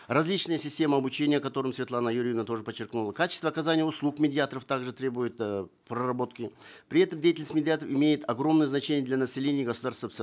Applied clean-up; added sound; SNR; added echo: none; none; none; none.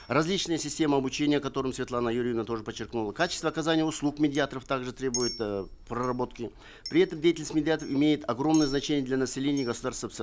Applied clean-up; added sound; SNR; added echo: none; Chink, clink; 17 dB; none.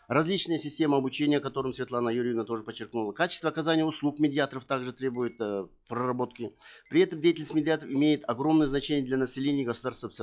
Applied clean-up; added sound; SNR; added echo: classical method log-MMSE.